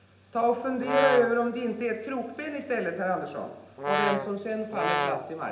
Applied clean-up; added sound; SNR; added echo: none; Brass instrument; 1 dB; reverberation time 0.8 s.